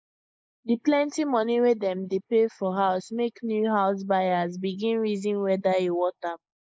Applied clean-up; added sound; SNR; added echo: neural mask model Resemble Enhance denoiser.